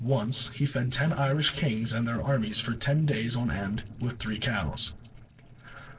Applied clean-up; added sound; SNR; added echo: neural separator model SepFormer DNS4.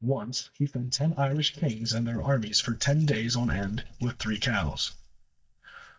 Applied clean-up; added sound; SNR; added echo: neural mask model DeepFilterNet 3.